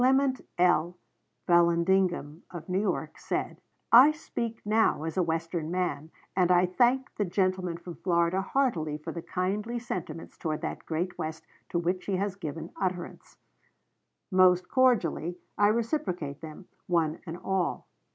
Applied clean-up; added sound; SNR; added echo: none; none; none; none.